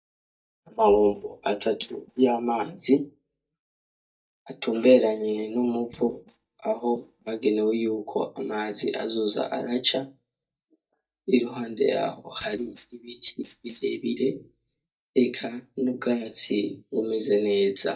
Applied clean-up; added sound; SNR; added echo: neural mask model DeepFilterNet 3.